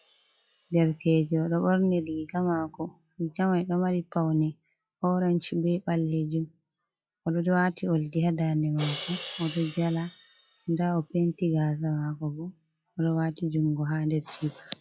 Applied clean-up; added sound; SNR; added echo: classical method log-MMSE.